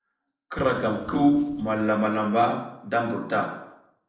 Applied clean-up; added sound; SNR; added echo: neural separator model SepFormer DNS4.